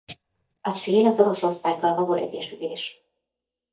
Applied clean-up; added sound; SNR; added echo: neural mask model DeepFilterNet 3.